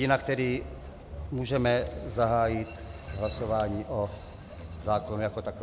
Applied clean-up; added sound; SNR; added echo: none; Train; 12 dB; none.